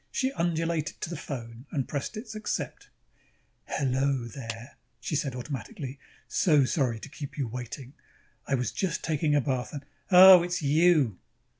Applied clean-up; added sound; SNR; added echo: none; Clapping; 18 dB; none.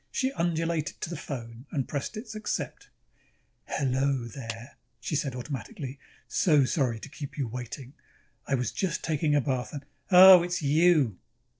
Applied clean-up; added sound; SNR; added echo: neural separator model SepFormer DNS4.